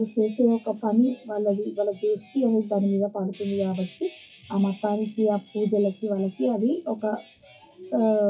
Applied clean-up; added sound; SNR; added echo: classical method WPE with log-MMSE.